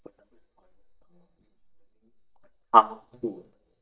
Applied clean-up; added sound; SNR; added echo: neural mask model DeepFilterNet 3.